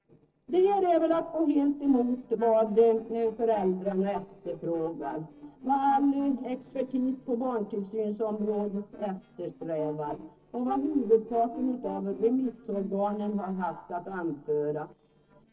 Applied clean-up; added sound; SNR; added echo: neural separator model SepFormer DNS4.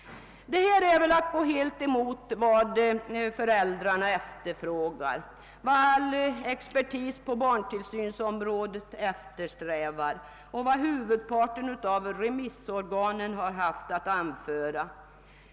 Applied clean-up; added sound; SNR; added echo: none; none; none; none.